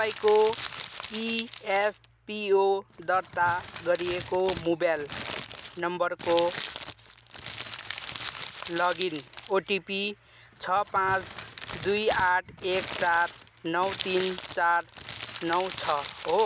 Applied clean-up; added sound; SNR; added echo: none; Crumpling, crinkling; 10 dB; none.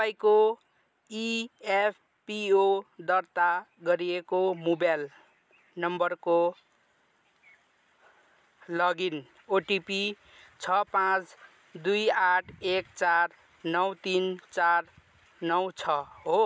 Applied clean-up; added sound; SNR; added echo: none; none; none; none.